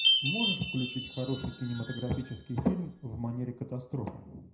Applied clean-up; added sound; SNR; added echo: none; Chime; 0 dB; reverberation time 0.5 s.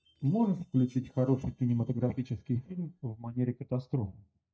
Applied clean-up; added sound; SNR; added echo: neural mask model DeepFilterNet 3.